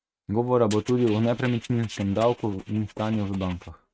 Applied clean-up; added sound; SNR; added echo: neural mask model RNNoise.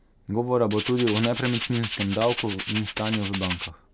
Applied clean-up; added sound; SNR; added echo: none; Rattle (instrument); 4 dB; none.